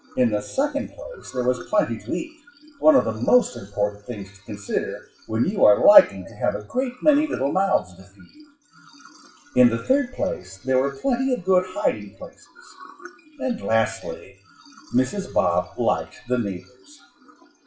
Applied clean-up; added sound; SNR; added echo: classical method WPE with log-MMSE.